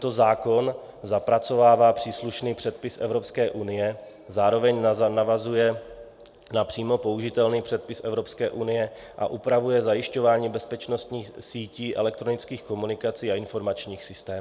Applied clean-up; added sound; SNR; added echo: none; none; none; none.